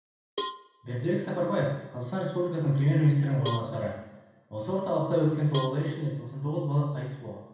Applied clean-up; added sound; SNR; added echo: none; Cowbell; 13 dB; reverberation time 0.9 s.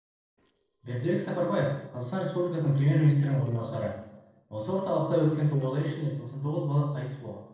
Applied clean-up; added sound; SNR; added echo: neural separator model SepFormer DNS4.